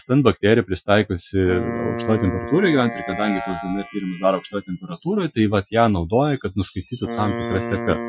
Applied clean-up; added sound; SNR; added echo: classical method Wiener filter.